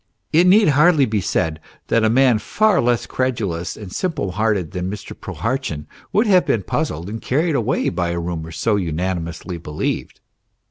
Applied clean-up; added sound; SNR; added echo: none; none; none; none.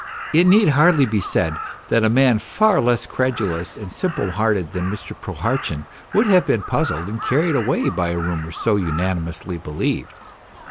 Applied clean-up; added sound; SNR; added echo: none; Crow; 14 dB; none.